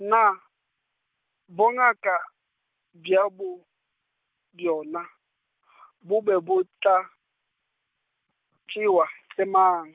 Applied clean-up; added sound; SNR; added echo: none; none; none; none.